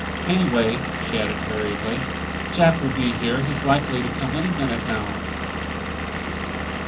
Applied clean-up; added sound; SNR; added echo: none; Engine / Vehicle; 2 dB; reverberation time 0.3 s.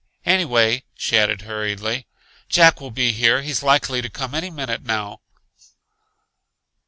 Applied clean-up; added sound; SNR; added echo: none; none; none; none.